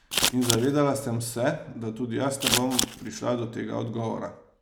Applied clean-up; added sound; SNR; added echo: none; Scissors; -1 dB; none.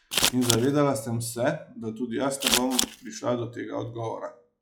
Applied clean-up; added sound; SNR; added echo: classical method log-MMSE.